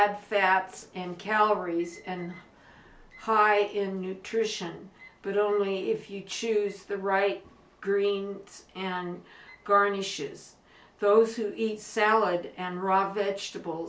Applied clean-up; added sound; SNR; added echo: none; none; none; none.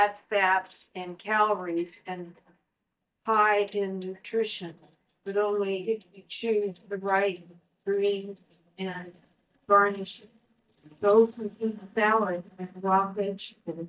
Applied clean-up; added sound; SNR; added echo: neural mask model DeepFilterNet 3.